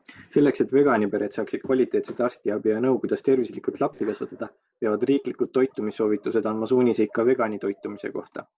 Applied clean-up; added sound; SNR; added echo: neural separator model SepFormer DNS4.